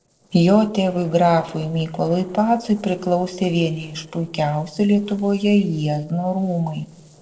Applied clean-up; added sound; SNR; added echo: neural separator model SepFormer DNS4.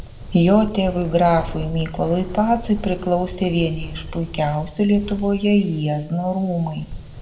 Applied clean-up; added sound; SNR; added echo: none; Wind; 12 dB; reverberation time 0.6 s.